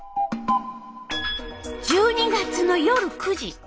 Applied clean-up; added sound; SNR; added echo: none; none; none; none.